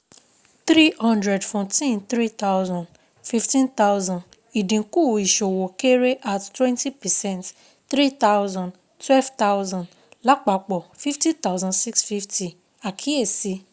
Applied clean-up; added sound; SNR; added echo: none; none; none; none.